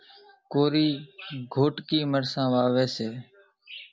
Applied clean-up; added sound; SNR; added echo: none; none; none; none.